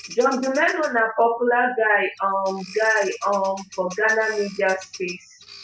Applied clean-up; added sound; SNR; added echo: none; Bird vocalization, bird call, bird song; 20 dB; none.